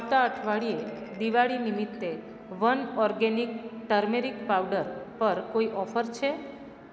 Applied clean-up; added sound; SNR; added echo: none; Wind instrument, woodwind instrument + Marimba, xylophone; 19 dB; none.